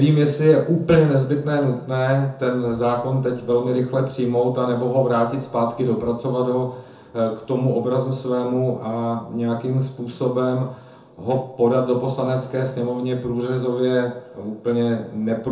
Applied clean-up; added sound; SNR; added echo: none; none; none; reverberation time 0.7 s.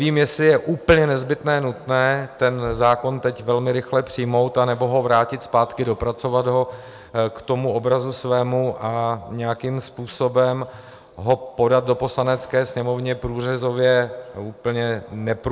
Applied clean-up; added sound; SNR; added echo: none; none; none; none.